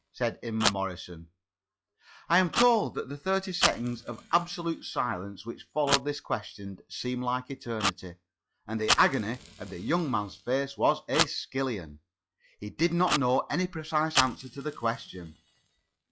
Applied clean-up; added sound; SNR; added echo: classical method log-MMSE.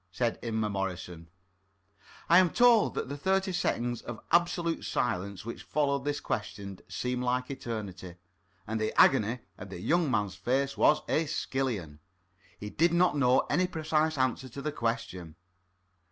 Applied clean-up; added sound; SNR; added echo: none; none; none; none.